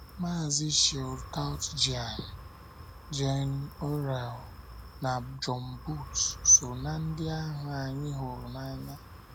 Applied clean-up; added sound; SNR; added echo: none; Wind; 13 dB; none.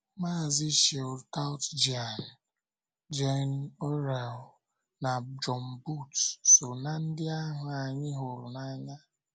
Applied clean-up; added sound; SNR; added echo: none; none; none; none.